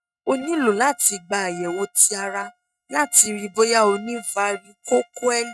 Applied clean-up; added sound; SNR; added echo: neural mask model RNNoise.